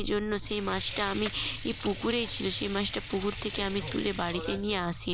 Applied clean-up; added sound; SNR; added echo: none; Sink (filling or washing) / Water; 8 dB; none.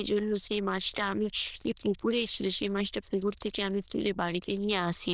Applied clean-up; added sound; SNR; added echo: neural diffusion model UNIVERSE++.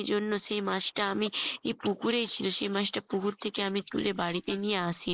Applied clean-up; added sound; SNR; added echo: neural mask model Resemble Enhance denoiser.